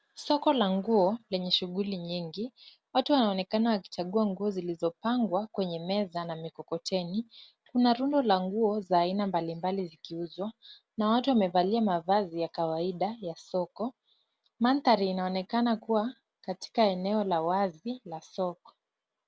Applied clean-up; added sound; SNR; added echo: none; none; none; none.